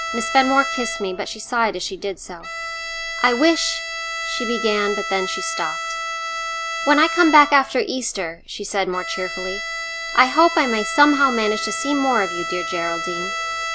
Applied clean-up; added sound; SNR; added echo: none; Bowed string instrument; 6 dB; none.